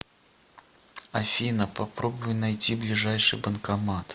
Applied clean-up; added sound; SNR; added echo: none; none; none; none.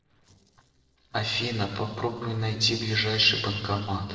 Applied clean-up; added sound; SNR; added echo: neural separator model SepFormer DNS4.